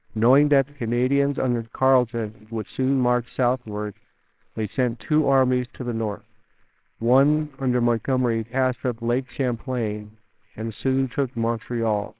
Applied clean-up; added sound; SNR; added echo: neural separator model SepFormer WHAMR!.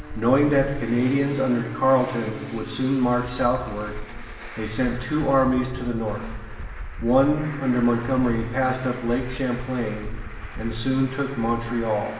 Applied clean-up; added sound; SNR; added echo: none; Traffic noise, roadway noise; 11 dB; reverberation time 1.2 s.